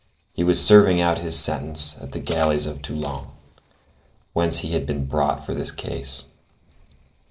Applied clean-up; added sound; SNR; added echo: neural separator model SepFormer DNS4.